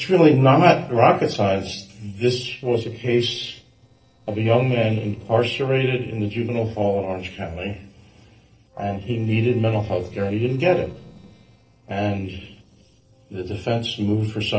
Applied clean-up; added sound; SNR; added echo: neural separator model SepFormer DNS4.